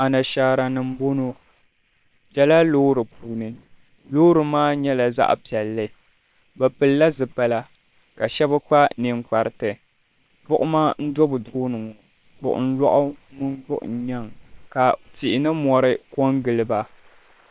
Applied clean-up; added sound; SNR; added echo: neural separator model SepFormer WHAM!.